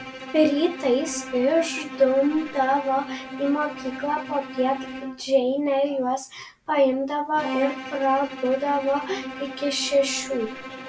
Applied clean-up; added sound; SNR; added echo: none; Bowed string instrument; 12 dB; none.